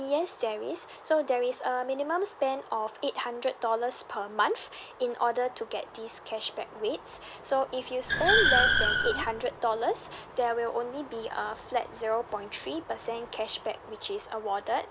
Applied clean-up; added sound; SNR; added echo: none; Car; -5 dB; none.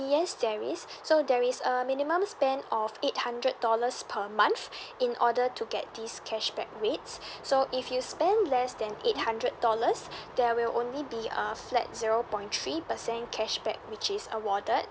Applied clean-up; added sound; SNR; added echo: none; none; none; none.